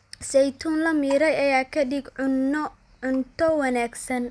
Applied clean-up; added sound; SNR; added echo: none; none; none; none.